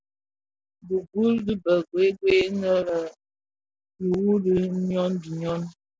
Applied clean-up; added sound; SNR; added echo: none; none; none; none.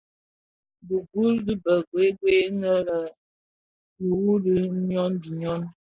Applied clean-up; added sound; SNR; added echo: neural mask model Resemble Enhance denoiser.